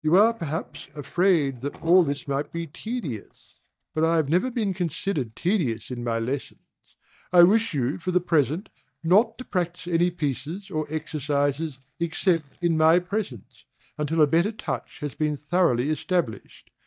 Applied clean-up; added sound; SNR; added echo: neural mask model DeepFilterNet 3.